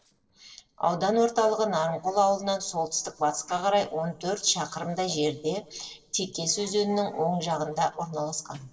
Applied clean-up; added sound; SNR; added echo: neural separator model SepFormer DNS4.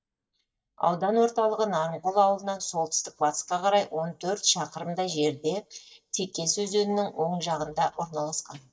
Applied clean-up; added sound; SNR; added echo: neural mask model DeepFilterNet 3.